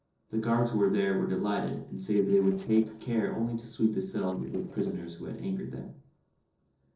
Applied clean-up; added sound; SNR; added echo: neural separator model SepFormer DNS4.